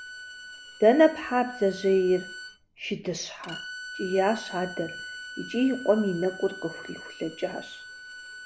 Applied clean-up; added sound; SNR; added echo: none; Bowed string instrument; 14 dB; none.